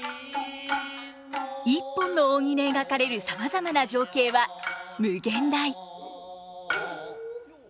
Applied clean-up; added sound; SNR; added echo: none; none; none; none.